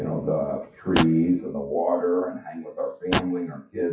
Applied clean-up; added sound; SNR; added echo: classical method WPE with log-MMSE.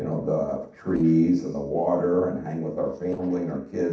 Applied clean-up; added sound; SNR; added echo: neural separator model SepFormer DNS4.